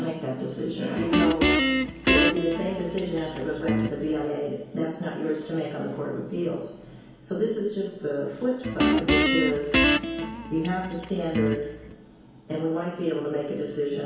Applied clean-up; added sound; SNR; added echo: none; Guitar; -3 dB; reverberation time 2.2 s.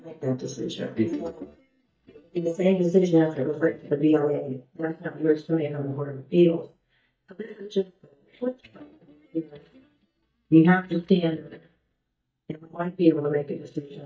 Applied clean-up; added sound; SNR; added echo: neural mask model DeepFilterNet 3.